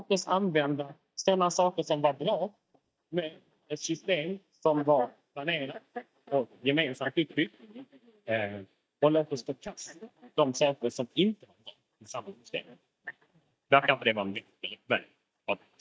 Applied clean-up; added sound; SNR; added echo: neural mask model DeepFilterNet 3.